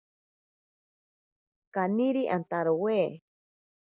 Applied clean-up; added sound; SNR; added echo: neural mask model Resemble Enhance denoiser.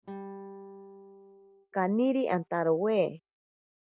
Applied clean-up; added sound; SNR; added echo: neural mask model RNNoise.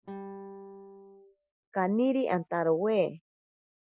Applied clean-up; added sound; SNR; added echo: classical method Wiener filter.